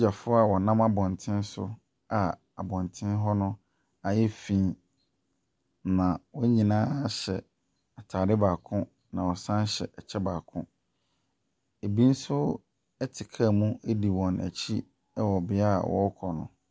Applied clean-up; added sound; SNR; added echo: none; none; none; none.